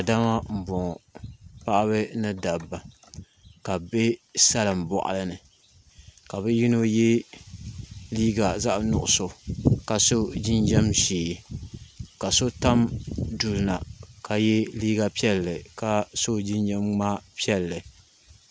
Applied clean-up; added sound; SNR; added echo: none; none; none; none.